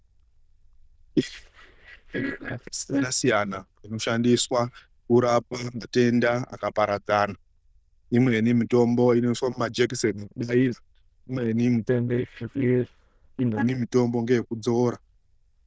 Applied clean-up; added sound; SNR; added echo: neural diffusion model UNIVERSE++.